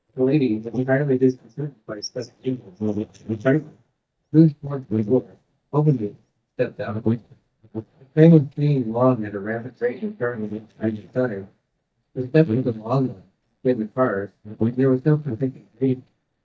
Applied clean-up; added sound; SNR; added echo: neural mask model DeepFilterNet 3.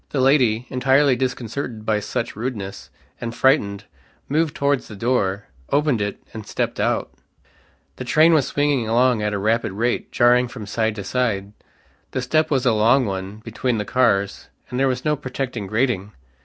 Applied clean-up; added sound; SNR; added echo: none; none; none; none.